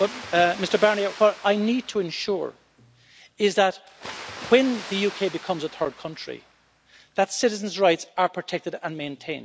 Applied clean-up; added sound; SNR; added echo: none; Water; 17 dB; none.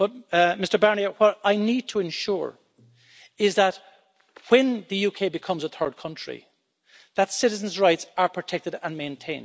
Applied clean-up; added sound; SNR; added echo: none; none; none; none.